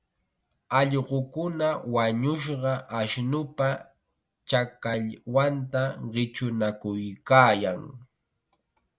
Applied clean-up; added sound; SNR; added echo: none; none; none; none.